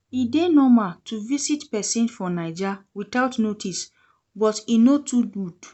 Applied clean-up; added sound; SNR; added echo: none; none; none; none.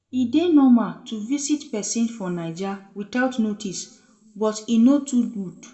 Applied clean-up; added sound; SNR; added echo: none; none; none; reverberation time 0.6 s.